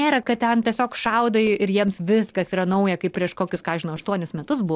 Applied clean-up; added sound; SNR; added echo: neural separator model SepFormer DNS4.